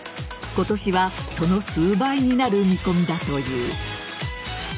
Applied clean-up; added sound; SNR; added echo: none; none; none; none.